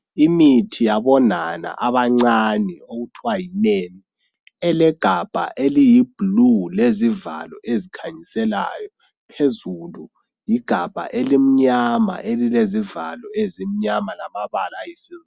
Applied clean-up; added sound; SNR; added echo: none; none; none; none.